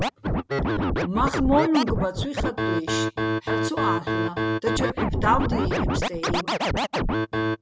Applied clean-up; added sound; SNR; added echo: none; Scratching (performance technique); -3 dB; none.